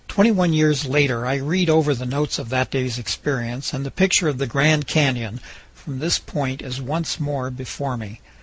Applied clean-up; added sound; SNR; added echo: none; none; none; none.